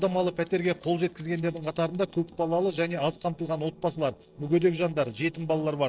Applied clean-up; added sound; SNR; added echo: neural separator model SepFormer DNS4.